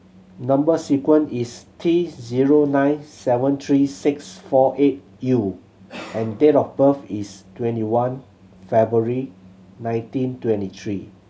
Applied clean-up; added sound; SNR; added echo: none; none; none; none.